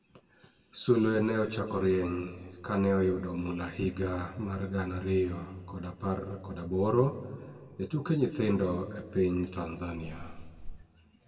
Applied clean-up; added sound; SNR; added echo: none; Wind; 11 dB; reverberation time 1.4 s.